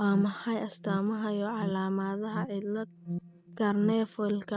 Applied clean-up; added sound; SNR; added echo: neural mask model RNNoise.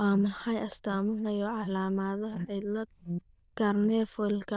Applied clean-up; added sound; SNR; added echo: neural diffusion model UNIVERSE++.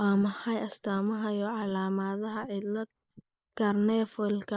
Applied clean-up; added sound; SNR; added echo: neural mask model Resemble Enhance denoiser.